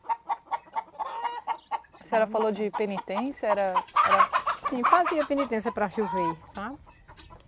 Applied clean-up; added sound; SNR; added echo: none; none; none; none.